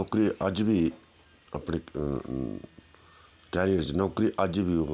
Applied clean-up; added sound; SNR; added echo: none; none; none; none.